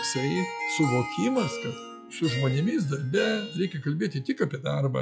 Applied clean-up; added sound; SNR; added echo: classical method log-MMSE.